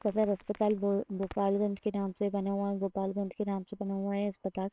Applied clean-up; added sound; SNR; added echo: neural separator model SepFormer WHAMR!.